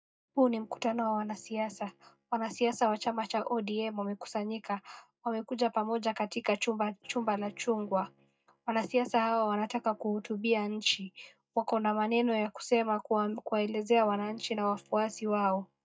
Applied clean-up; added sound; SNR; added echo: neural mask model DeepFilterNet 3.